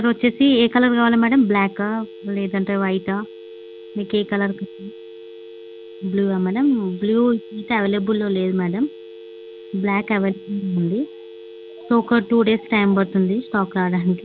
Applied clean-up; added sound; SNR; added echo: none; Telephone; 18 dB; none.